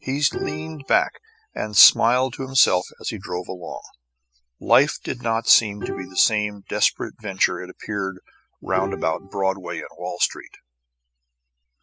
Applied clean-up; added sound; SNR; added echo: classical method spectral subtraction.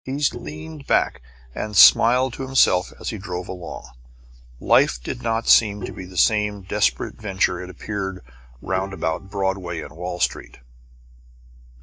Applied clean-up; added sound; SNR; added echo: neural mask model DeepFilterNet 3.